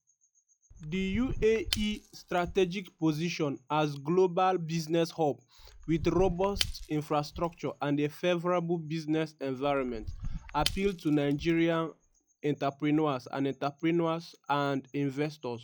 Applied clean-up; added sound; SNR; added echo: classical method log-MMSE.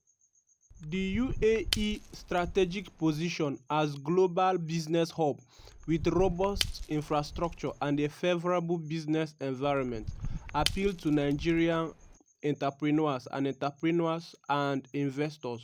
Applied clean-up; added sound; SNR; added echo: none; Shatter / Crushing; 8 dB; none.